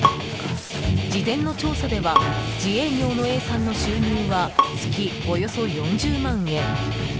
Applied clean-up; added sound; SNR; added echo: none; Guitar + Bowed string instrument; 2 dB; none.